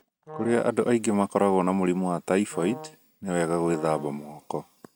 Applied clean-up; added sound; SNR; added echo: neural mask model RNNoise.